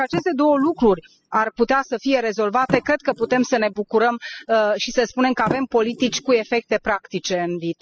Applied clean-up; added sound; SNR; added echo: classical method spectral subtraction.